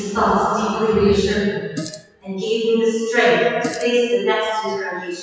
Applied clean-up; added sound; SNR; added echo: classical method WPE with log-MMSE.